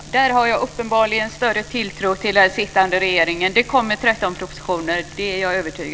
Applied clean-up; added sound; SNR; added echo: none; none; none; none.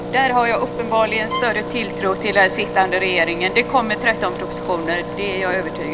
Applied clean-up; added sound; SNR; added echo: none; Engine + Bowed string instrument; 7 dB; none.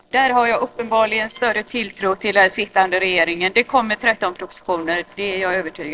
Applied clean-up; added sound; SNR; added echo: neural separator model SepFormer DNS4.